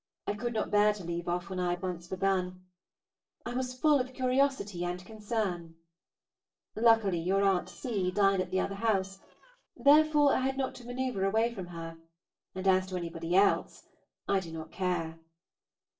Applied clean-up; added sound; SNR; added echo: neural separator model SepFormer DNS4.